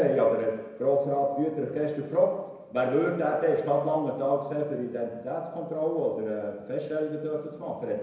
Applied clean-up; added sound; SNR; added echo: none; none; none; reverberation time 1.0 s.